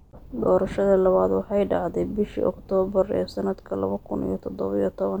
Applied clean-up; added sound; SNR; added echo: none; Thunder; 18 dB; none.